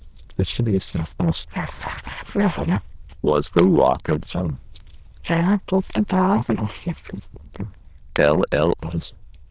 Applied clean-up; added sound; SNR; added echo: neural diffusion model UNIVERSE++.